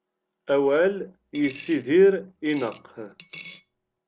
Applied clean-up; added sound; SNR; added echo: none; Coin (dropping); 16 dB; none.